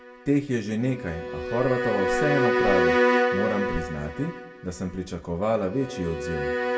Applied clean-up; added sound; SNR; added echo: none; Bowed string instrument; -1 dB; reverberation time 0.2 s.